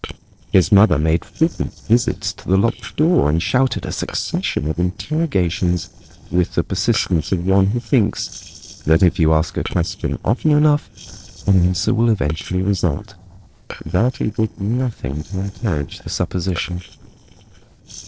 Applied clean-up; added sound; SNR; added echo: neural separator model SepFormer DNS4.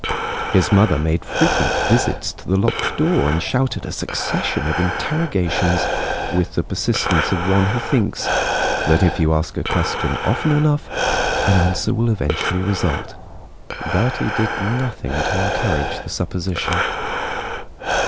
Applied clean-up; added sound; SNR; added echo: none; Breathing; 3 dB; none.